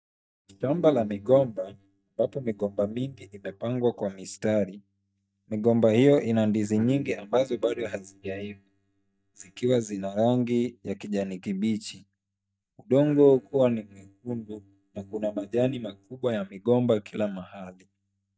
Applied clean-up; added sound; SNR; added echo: neural mask model DeepFilterNet 3.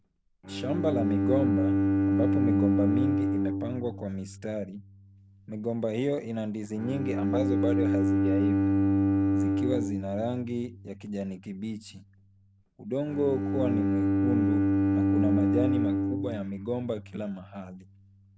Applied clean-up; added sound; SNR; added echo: none; Bowed string instrument; -5 dB; none.